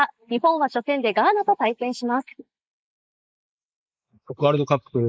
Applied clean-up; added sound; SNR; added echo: neural mask model Resemble Enhance denoiser.